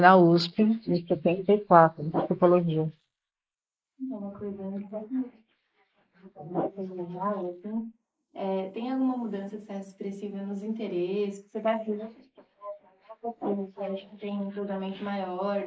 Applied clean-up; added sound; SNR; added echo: neural mask model Resemble Enhance denoiser.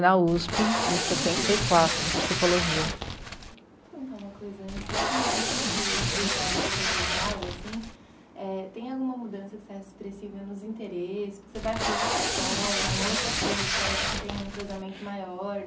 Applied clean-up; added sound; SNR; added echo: none; Packing tape, duct tape; -3 dB; none.